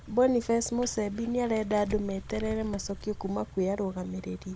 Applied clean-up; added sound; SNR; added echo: none; Crumpling, crinkling + Idling / Car; 14 dB; none.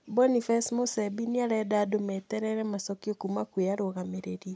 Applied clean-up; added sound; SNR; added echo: none; none; none; none.